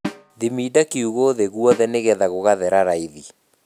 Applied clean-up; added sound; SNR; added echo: none; Snare drum; 16 dB; none.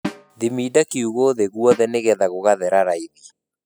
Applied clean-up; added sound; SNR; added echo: classical method spectral subtraction.